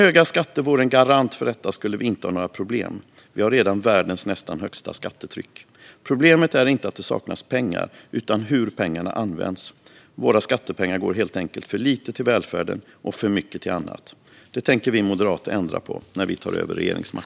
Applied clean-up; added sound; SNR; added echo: none; none; none; none.